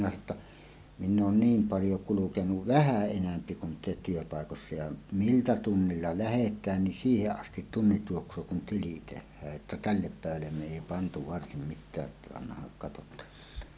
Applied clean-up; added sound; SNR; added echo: none; none; none; none.